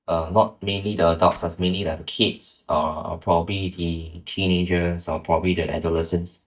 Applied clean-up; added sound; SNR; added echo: neural mask model DeepFilterNet 3.